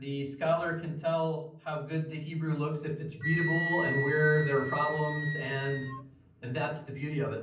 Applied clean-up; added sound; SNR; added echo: none; Wind instrument, woodwind instrument; 8 dB; reverberation time 0.6 s.